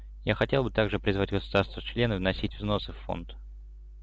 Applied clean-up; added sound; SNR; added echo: none; Purr; 19 dB; none.